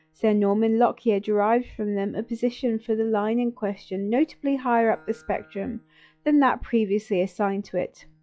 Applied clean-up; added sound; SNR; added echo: classical method log-MMSE.